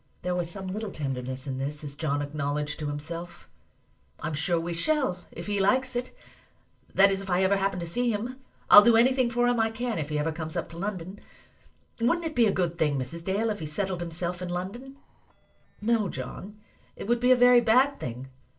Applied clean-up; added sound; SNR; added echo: neural separator model SepFormer DNS4.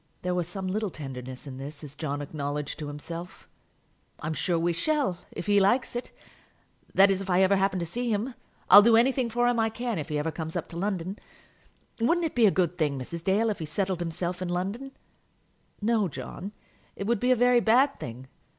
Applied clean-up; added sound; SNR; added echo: none; none; none; none.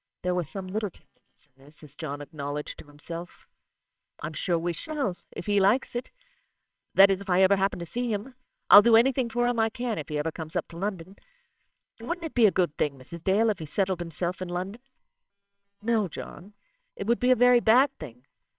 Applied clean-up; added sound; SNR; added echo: neural separator model SepFormer WHAMR!.